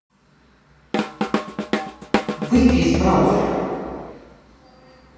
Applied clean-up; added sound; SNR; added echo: none; Drum kit; 3 dB; reverberation time 2.1 s.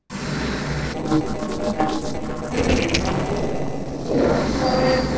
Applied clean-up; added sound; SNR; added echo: neural separator model SepFormer DNS4.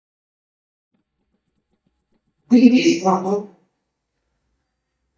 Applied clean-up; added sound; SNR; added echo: neural mask model DeepFilterNet 3.